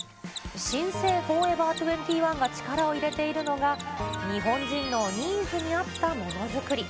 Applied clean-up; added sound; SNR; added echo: none; Bell + Mechanisms; 14 dB; none.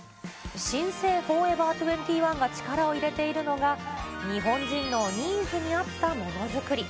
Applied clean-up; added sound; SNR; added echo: none; none; none; none.